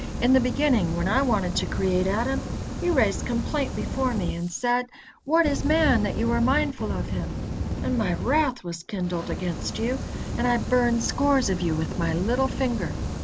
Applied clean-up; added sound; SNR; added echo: none; Fire; 5 dB; none.